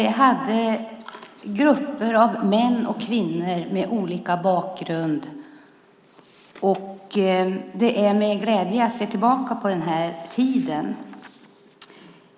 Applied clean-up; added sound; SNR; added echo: none; none; none; none.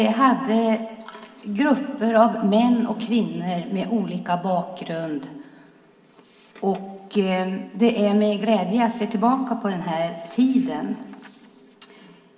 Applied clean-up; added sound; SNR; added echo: none; none; none; reverberation time 1.7 s.